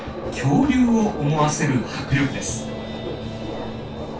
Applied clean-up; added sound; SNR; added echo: none; Subway, metro, underground; 11 dB; reverberation time 0.2 s.